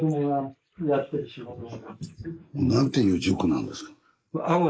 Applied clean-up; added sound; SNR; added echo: neural mask model Resemble Enhance denoiser.